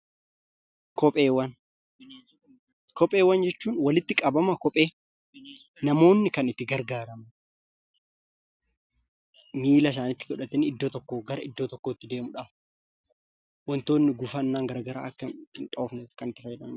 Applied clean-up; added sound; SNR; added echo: none; none; none; none.